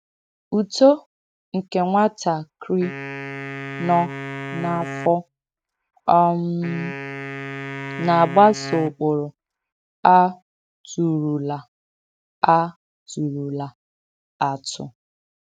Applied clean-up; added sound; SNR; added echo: neural mask model RNNoise.